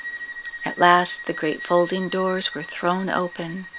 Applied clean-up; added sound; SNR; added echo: none; Bowed string instrument; 13 dB; none.